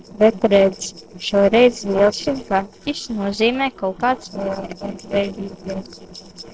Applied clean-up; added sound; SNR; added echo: neural separator model SepFormer DNS4.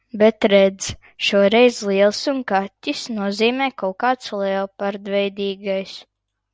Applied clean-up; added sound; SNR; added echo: none; none; none; none.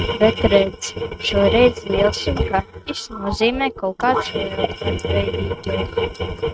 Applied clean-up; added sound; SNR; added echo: neural mask model RNNoise.